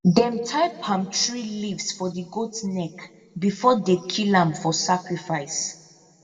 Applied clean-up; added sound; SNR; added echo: none; none; none; reverberation time 1.1 s.